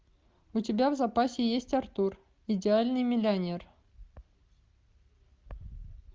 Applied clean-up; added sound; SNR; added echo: none; none; none; none.